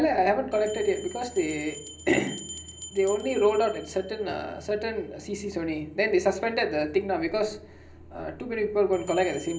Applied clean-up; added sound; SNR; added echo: none; Bell; 19 dB; reverberation time 0.5 s.